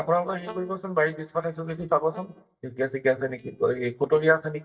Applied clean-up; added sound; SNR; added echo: neural mask model DeepFilterNet 3.